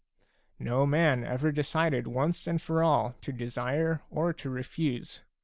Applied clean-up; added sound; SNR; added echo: none; none; none; none.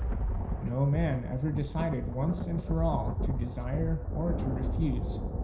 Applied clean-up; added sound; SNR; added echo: none; Thunder; 0 dB; reverberation time 0.5 s.